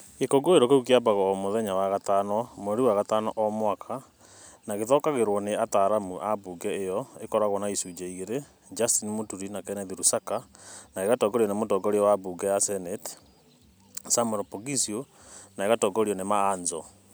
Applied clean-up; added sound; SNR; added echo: none; none; none; none.